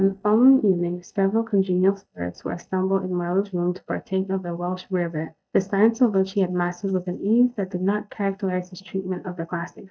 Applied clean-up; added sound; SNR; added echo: neural mask model DeepFilterNet 3.